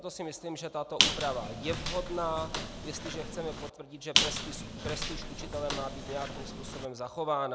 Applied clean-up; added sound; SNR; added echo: none; Squeak; -3 dB; none.